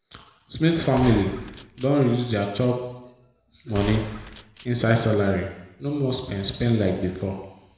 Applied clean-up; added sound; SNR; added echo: none; Gunshot, gunfire; 13 dB; reverberation time 1.0 s.